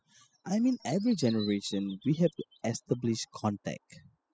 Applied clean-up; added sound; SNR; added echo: classical method spectral subtraction.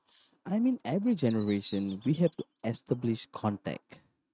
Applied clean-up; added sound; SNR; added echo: neural mask model RNNoise.